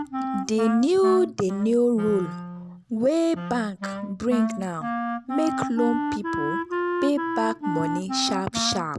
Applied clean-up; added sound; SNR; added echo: none; Wind instrument, woodwind instrument; 5 dB; none.